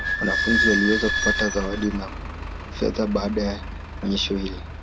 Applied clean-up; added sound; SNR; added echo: none; Squeak / Idling; 1 dB; none.